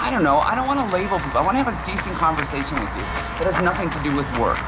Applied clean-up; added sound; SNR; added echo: none; Walk, footsteps / Run / Bell; 5 dB; none.